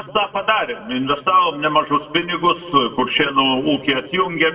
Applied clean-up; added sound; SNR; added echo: none; none; none; reverberation time 1.3 s.